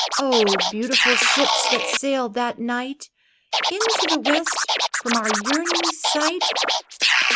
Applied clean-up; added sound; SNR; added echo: none; Scratching (performance technique); -3 dB; none.